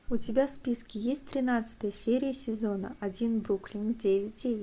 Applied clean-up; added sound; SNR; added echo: none; none; none; none.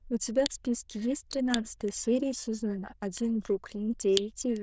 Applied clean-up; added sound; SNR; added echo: neural diffusion model UNIVERSE++.